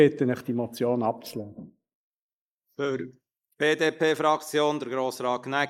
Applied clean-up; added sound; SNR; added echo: neural mask model Resemble Enhance denoiser.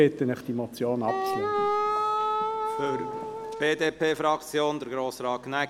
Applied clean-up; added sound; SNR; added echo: none; Wind instrument, woodwind instrument; 0 dB; none.